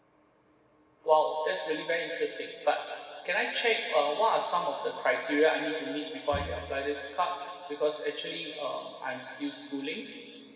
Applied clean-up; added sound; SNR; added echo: none; Bowed string instrument; 14 dB; reverberation time 2.4 s.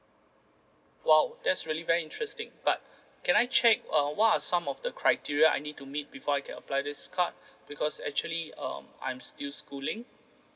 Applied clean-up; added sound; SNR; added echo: none; none; none; none.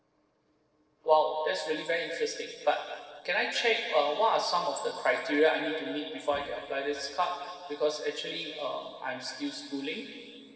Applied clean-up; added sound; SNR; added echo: neural separator model SepFormer DNS4.